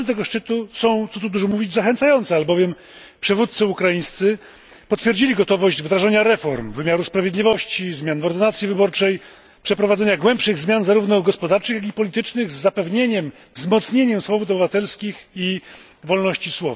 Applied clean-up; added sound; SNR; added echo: none; none; none; none.